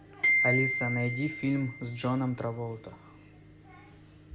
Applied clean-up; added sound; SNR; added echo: none; Glockenspiel; 0 dB; none.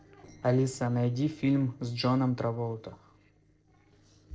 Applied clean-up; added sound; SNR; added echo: neural separator model SepFormer DNS4.